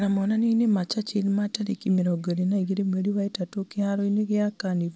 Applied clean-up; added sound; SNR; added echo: none; none; none; none.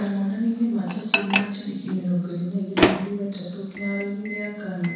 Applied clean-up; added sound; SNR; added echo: none; Microwave oven; 2 dB; reverberation time 1.0 s.